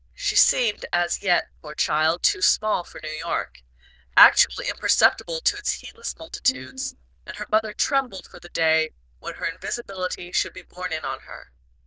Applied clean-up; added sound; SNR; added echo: neural diffusion model UNIVERSE++.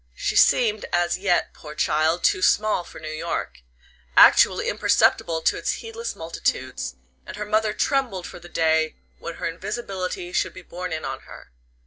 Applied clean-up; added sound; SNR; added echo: neural separator model SepFormer DNS4.